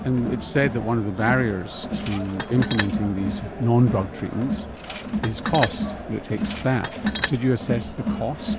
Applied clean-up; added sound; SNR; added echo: none; Crowd + Tools; 4 dB; none.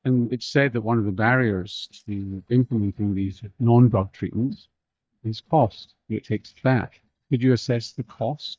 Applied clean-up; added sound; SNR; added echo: neural mask model DeepFilterNet 3.